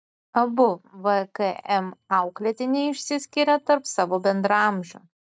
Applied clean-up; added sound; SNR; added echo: neural mask model DeepFilterNet 3.